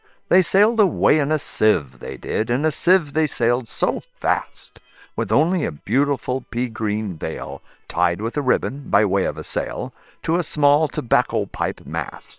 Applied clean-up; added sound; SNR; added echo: neural separator model SepFormer WHAM!.